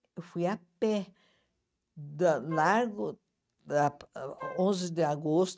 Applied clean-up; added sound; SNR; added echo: neural mask model RNNoise.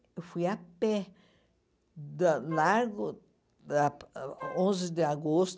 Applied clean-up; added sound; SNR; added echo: none; Wind instrument, woodwind instrument; 14 dB; none.